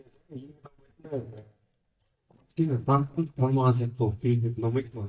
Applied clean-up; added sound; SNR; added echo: neural mask model DeepFilterNet 3.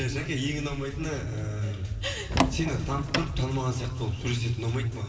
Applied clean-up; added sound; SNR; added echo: none; Door; 1 dB; reverberation time 2.8 s.